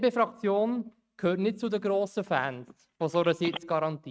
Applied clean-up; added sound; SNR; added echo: neural mask model RNNoise.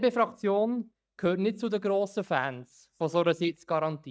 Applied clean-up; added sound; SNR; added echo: neural mask model DeepFilterNet 3.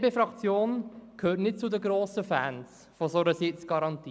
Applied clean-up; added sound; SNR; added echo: none; none; none; none.